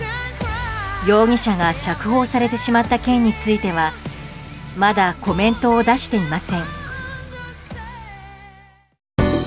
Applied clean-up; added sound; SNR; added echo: none; none; none; none.